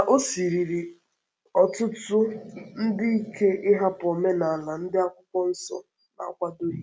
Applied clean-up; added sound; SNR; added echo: none; none; none; none.